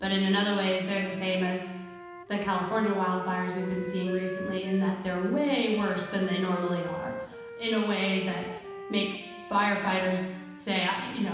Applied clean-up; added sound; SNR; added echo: none; Wind instrument, woodwind instrument; 13 dB; reverberation time 1.1 s.